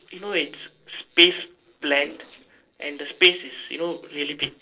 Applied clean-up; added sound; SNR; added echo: neural separator model SepFormer DNS4.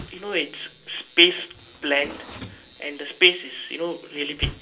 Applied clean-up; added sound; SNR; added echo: none; Door; 15 dB; reverberation time 0.2 s.